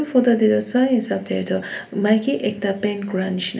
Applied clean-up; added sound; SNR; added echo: none; none; none; reverberation time 0.3 s.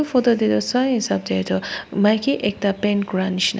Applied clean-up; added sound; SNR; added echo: none; none; none; none.